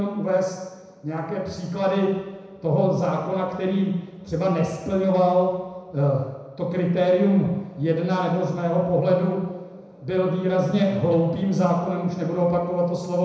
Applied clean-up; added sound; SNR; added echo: none; none; none; reverberation time 1.0 s.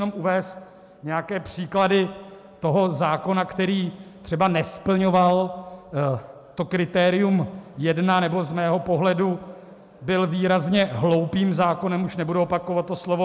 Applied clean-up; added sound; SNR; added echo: none; none; none; none.